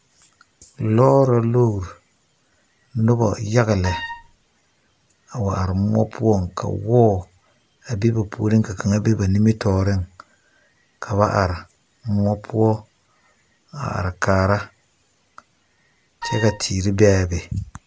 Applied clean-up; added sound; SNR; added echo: none; Wind instrument, woodwind instrument; 11 dB; none.